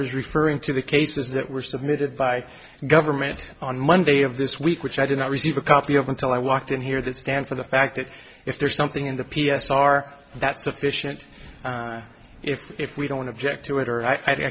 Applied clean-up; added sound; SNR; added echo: none; none; none; none.